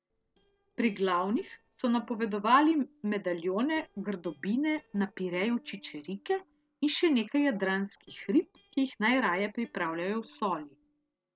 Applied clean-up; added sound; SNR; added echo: neural separator model SepFormer DNS4.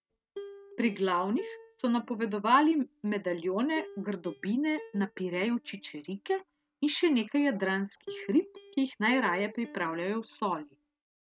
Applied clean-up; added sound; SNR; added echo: neural mask model RNNoise.